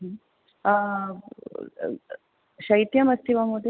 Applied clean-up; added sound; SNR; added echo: none; none; none; none.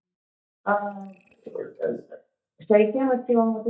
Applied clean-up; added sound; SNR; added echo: neural mask model DeepFilterNet 3.